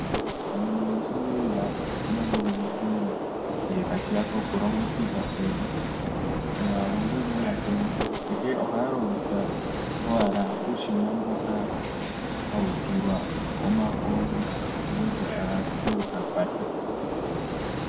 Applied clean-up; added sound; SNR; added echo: none; Gunshot, gunfire; 0 dB; reverberation time 1.6 s.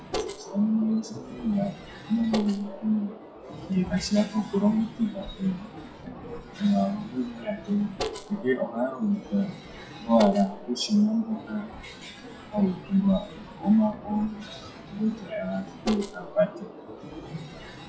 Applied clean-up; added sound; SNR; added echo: classical method WPE with log-MMSE.